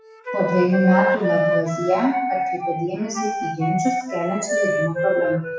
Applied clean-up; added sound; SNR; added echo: classical method WPE with log-MMSE.